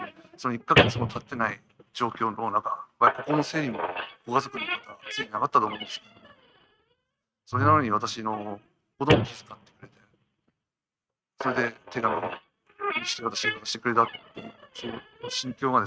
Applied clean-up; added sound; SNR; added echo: neural mask model RNNoise.